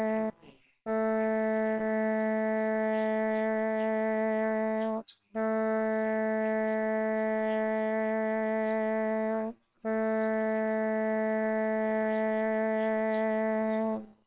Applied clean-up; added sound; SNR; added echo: neural separator model SepFormer WHAMR!.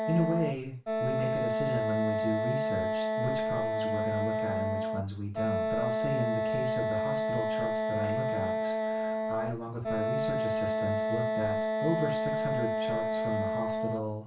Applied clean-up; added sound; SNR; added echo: none; Wind instrument, woodwind instrument; -4 dB; reverberation time 0.3 s.